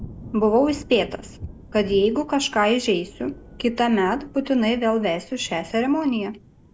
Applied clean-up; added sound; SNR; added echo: none; Thunder / Rain; 19 dB; none.